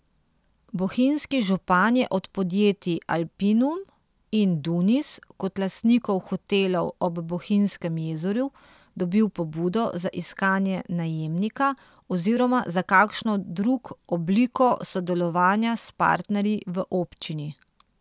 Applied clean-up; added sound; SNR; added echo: none; none; none; none.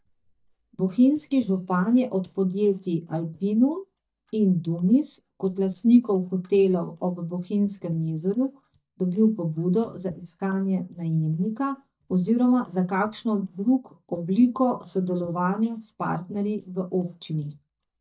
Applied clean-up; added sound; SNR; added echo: neural mask model DeepFilterNet 3.